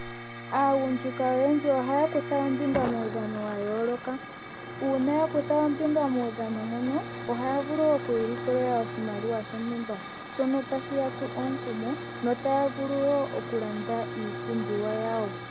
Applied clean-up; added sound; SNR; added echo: none; Bowed string instrument + Hiss / Fire; 8 dB; none.